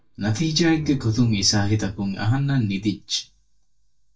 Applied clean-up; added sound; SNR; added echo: neural mask model DeepFilterNet 3.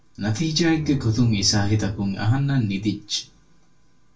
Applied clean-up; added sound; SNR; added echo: none; Bowed string instrument; 16 dB; reverberation time 0.2 s.